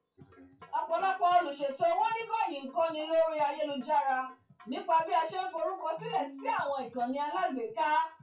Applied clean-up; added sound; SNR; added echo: classical method WPE with log-MMSE.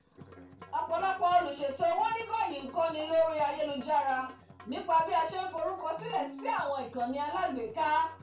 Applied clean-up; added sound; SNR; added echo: none; Musical instrument; 19 dB; reverberation time 0.3 s.